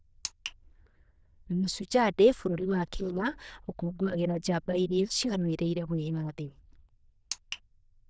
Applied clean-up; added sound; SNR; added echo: neural diffusion model UNIVERSE++.